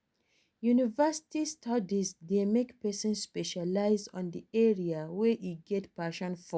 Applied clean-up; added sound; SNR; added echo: none; none; none; none.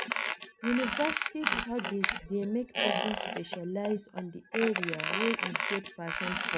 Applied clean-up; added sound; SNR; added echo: none; Squeak; -1 dB; none.